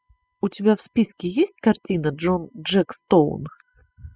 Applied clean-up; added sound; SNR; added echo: classical method spectral subtraction.